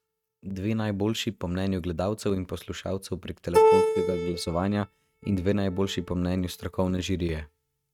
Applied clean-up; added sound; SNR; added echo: neural mask model RNNoise.